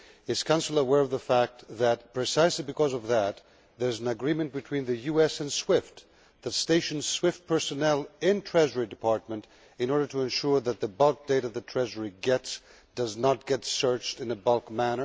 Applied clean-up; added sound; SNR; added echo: none; none; none; none.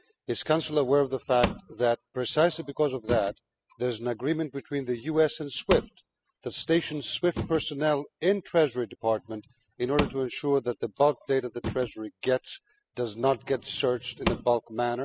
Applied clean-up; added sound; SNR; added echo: classical method spectral subtraction.